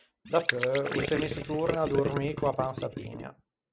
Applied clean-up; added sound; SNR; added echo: none; Gurgling; 3 dB; none.